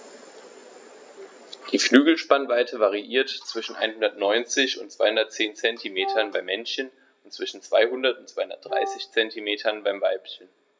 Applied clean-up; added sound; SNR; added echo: none; Wind instrument, woodwind instrument; 7 dB; none.